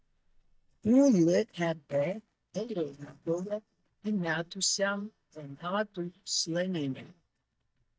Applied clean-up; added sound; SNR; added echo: neural mask model DeepFilterNet 3.